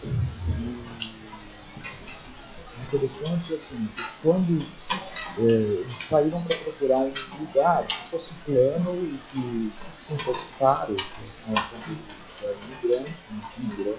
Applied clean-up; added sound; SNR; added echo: classical method log-MMSE.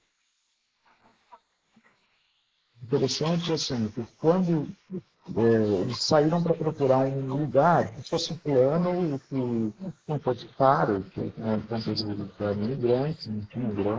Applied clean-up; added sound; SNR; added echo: neural mask model Resemble Enhance denoiser.